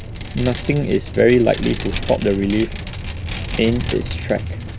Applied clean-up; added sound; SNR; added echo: none; Vehicle; 7 dB; none.